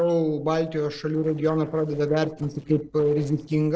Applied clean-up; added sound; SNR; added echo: neural separator model SepFormer DNS4.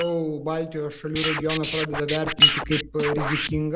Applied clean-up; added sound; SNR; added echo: none; Scratching (performance technique) + Glass; 0 dB; none.